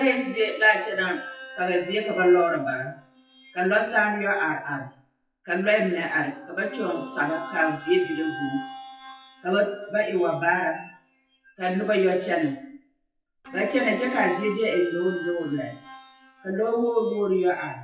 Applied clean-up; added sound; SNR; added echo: classical method WPE with log-MMSE.